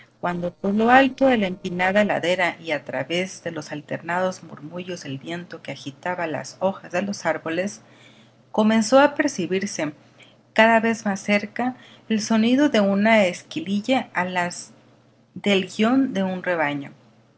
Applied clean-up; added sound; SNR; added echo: neural separator model SepFormer DNS4.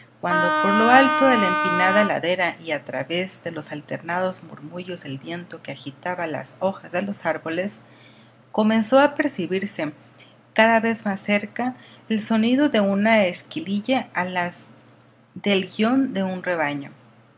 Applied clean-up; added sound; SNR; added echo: none; Wind instrument, woodwind instrument; -1 dB; none.